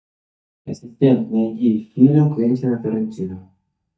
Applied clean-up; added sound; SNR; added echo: neural mask model DeepFilterNet 3.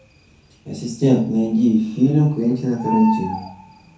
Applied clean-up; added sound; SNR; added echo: none; Bird; 13 dB; reverberation time 0.5 s.